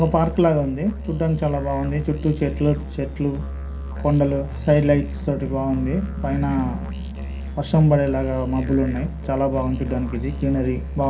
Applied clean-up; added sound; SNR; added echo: none; Musical instrument; 8 dB; reverberation time 0.3 s.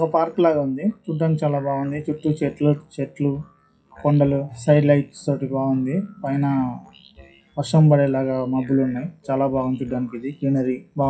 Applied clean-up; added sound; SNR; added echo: classical method WPE with log-MMSE.